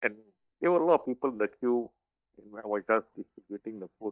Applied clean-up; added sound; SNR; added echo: neural mask model DeepFilterNet 3.